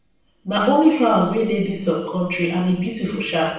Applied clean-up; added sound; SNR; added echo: none; none; none; reverberation time 0.6 s.